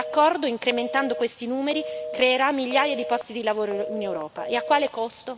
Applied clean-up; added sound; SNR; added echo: none; Telephone; 10 dB; none.